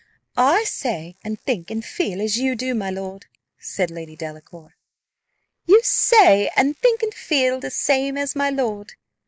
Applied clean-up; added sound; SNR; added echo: neural mask model Resemble Enhance denoiser.